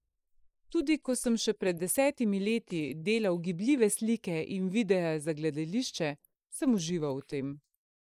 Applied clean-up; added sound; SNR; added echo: neural mask model Resemble Enhance denoiser.